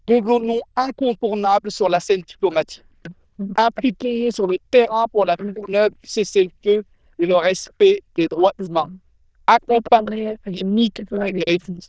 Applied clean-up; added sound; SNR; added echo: neural diffusion model UNIVERSE++.